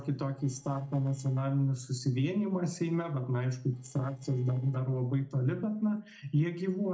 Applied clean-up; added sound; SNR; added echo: neural separator model SepFormer DNS4.